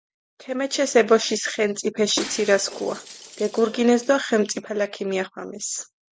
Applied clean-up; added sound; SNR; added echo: none; Shatter; 15 dB; none.